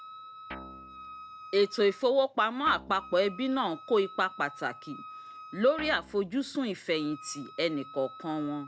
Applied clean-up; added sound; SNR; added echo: none; Wind instrument, woodwind instrument + Guitar; 16 dB; none.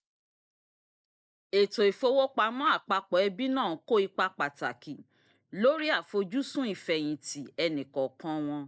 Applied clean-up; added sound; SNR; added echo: neural mask model Resemble Enhance denoiser.